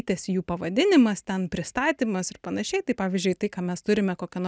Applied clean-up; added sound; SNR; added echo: none; none; none; none.